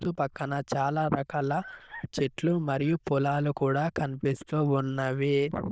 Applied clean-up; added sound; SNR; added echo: neural diffusion model UNIVERSE++.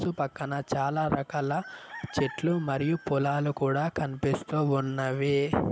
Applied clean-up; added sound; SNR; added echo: none; Chicken, rooster; 18 dB; none.